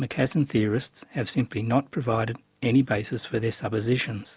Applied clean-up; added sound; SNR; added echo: none; none; none; none.